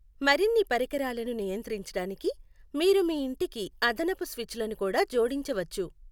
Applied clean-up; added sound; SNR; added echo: none; none; none; none.